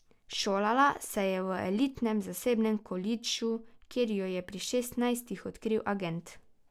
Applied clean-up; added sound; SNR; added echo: none; none; none; none.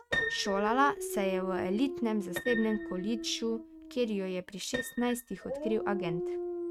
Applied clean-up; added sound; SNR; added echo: neural mask model RNNoise.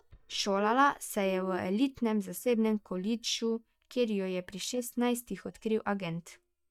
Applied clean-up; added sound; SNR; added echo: neural mask model DeepFilterNet 3.